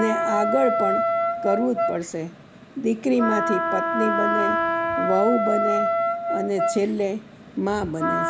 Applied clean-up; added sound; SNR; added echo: none; Wind instrument, woodwind instrument; -1 dB; none.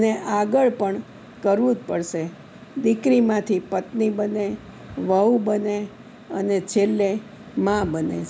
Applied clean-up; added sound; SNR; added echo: none; none; none; none.